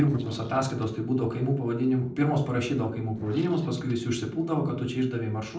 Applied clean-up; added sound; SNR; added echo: neural separator model SepFormer DNS4.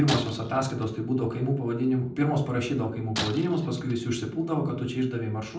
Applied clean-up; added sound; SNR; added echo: none; Shatter; 13 dB; reverberation time 0.6 s.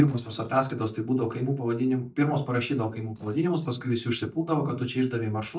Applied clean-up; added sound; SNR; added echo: neural mask model DeepFilterNet 3.